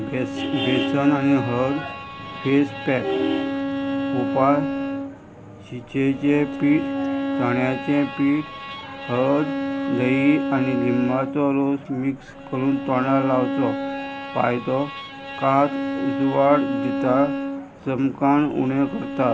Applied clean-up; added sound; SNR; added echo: none; Bowed string instrument; 5 dB; none.